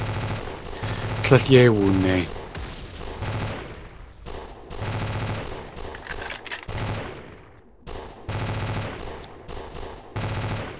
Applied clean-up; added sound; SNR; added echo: none; Gunshot, gunfire; 4 dB; none.